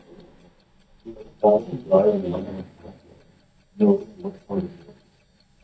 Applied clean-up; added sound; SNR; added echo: neural mask model DeepFilterNet 3.